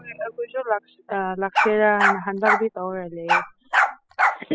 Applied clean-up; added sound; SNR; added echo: classical method spectral subtraction.